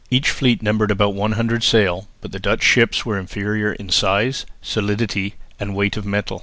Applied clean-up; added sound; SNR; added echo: none; none; none; none.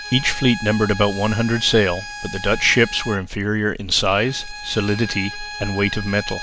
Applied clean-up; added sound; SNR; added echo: none; Bowed string instrument; 13 dB; none.